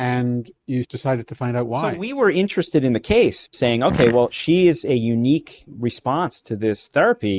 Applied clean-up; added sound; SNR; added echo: neural mask model RNNoise.